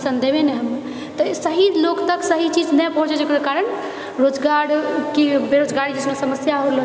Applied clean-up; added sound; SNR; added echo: none; none; none; none.